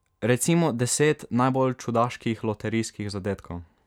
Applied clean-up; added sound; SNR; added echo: none; none; none; none.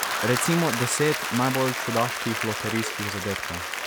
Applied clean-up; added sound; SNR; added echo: none; Applause / Crowd; 2 dB; none.